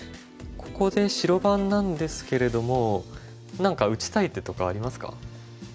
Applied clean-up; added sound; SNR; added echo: none; none; none; none.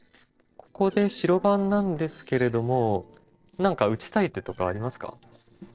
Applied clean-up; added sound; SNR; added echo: neural separator model SepFormer DNS4.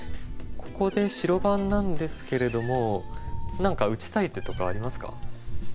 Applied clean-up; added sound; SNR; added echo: none; Meow; 2 dB; none.